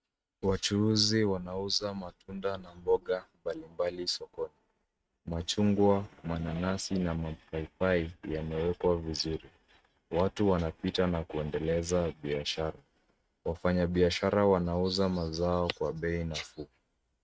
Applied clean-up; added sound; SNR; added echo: neural mask model RNNoise.